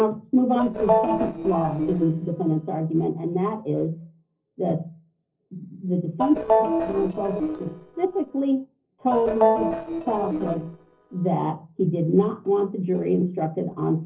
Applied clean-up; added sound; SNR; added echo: neural separator model SepFormer DNS4.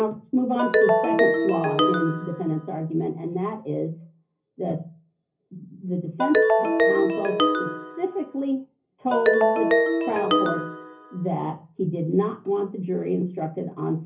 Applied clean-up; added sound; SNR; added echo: none; Ringtone; -4 dB; reverberation time 0.5 s.